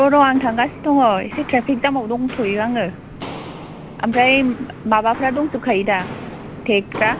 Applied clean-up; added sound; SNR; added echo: none; Walk, footsteps; 14 dB; none.